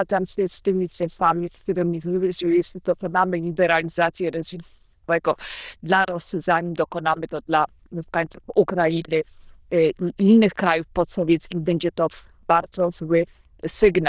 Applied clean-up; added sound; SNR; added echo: neural diffusion model UNIVERSE++.